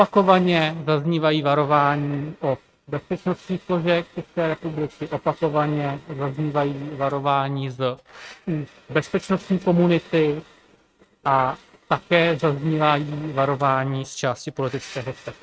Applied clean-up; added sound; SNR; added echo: neural mask model RNNoise.